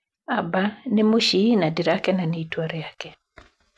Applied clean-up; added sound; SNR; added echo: none; none; none; none.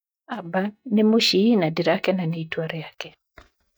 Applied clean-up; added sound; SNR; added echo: neural mask model DeepFilterNet 3.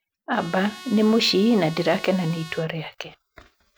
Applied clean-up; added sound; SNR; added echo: none; Trumpet; 18 dB; none.